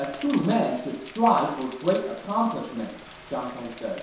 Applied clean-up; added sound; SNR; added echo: none; Rain; 16 dB; reverberation time 0.7 s.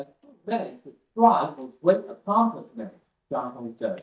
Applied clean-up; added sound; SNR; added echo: neural mask model DeepFilterNet 3.